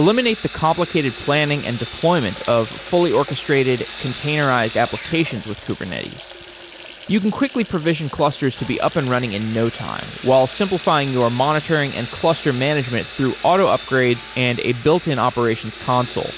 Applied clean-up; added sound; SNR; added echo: none; Sawing + Water tap, faucet; 11 dB; none.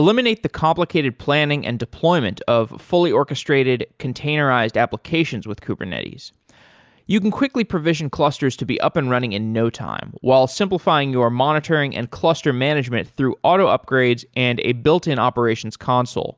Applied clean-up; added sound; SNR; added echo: none; none; none; none.